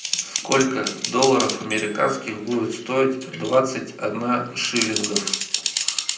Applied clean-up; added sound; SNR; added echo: none; Typing; 6 dB; reverberation time 0.6 s.